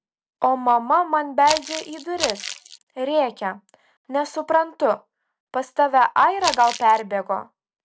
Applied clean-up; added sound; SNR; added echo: none; Crumpling, crinkling; 8 dB; none.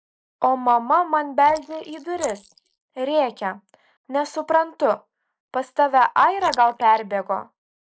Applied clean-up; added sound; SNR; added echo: neural mask model Resemble Enhance denoiser.